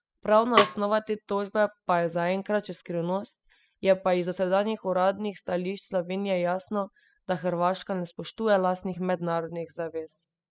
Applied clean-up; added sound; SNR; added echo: classical method spectral subtraction.